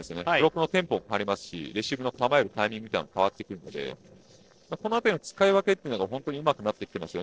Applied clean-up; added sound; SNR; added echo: neural separator model SepFormer DNS4.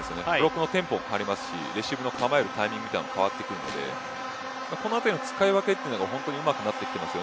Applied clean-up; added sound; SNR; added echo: none; Gunshot, gunfire; 17 dB; none.